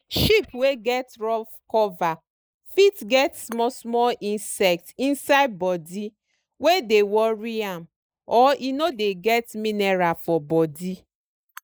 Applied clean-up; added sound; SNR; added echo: neural mask model Resemble Enhance denoiser.